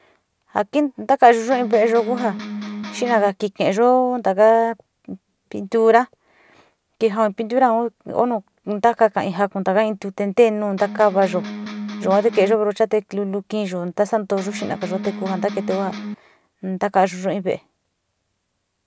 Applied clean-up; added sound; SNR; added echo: none; Electric guitar; 10 dB; none.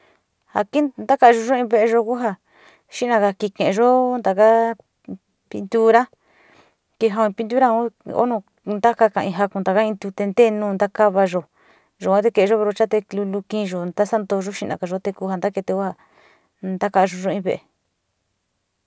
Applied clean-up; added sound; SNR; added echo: none; none; none; none.